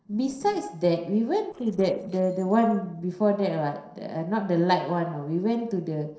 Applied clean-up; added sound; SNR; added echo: neural separator model SepFormer DNS4.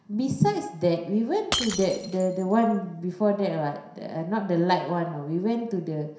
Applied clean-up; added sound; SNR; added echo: none; Shatter; 14 dB; reverberation time 0.7 s.